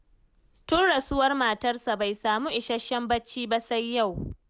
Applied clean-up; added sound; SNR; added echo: none; none; none; none.